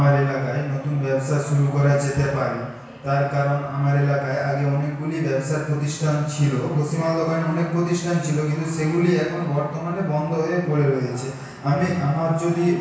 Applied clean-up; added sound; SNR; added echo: none; none; none; reverberation time 1.1 s.